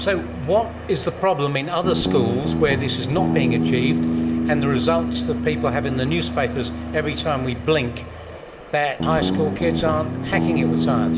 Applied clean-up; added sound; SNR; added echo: none; Guitar; 1 dB; reverberation time 1.0 s.